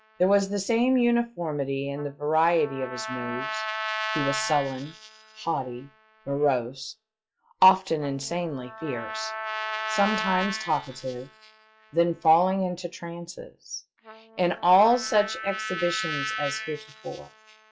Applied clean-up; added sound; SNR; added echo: classical method log-MMSE.